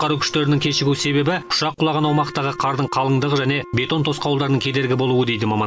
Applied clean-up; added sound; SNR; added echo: none; Wind instrument, woodwind instrument; 18 dB; none.